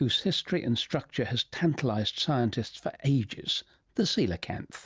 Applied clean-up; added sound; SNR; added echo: none; none; none; none.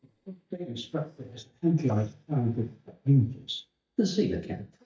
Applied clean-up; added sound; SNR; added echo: neural mask model DeepFilterNet 3.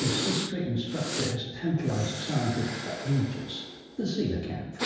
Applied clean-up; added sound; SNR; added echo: none; Breathing; 7 dB; reverberation time 1.2 s.